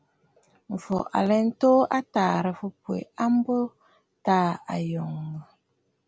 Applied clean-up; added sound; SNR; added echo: none; none; none; none.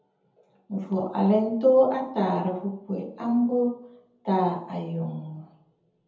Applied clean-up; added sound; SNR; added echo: none; none; none; reverberation time 0.7 s.